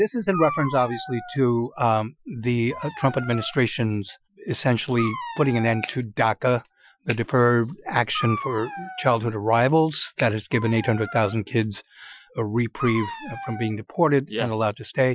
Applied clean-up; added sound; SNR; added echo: classical method Wiener filter.